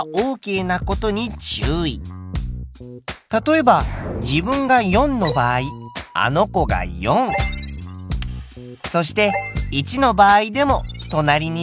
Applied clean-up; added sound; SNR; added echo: none; none; none; none.